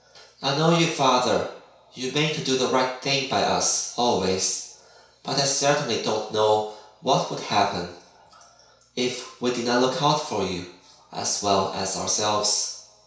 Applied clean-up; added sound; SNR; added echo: none; none; none; reverberation time 0.6 s.